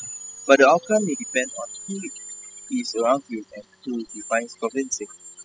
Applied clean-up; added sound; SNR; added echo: classical method spectral subtraction.